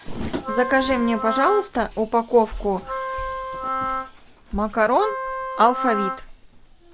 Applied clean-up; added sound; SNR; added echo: none; Wind instrument, woodwind instrument; 6 dB; none.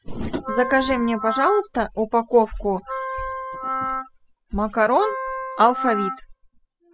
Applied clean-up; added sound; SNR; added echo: classical method spectral subtraction.